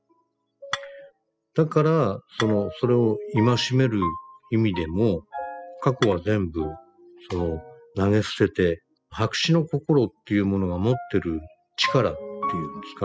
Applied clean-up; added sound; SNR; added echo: classical method spectral subtraction.